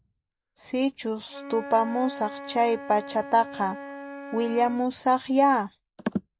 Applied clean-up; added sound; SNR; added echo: none; Wind instrument, woodwind instrument; 14 dB; none.